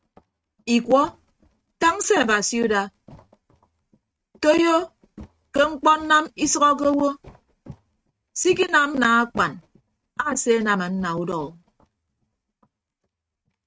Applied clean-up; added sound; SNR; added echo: neural mask model RNNoise.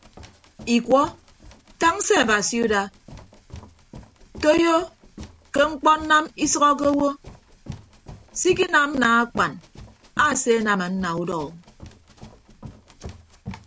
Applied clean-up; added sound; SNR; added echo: none; Run; 20 dB; none.